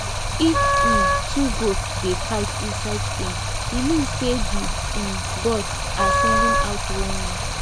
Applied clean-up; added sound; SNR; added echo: none; Stream + Wind instrument, woodwind instrument; -5 dB; none.